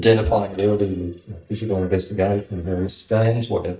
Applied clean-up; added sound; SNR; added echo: neural mask model DeepFilterNet 3.